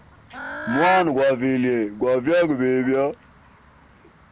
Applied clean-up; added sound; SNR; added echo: none; Bird / Fowl; 13 dB; none.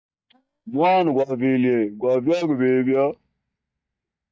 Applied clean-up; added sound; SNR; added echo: neural mask model DeepFilterNet 3.